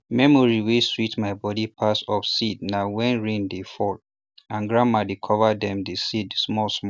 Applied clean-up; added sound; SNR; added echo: none; none; none; none.